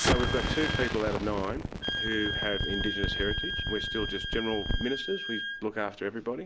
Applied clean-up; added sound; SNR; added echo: none; Wind instrument, woodwind instrument + Explosion; -1 dB; none.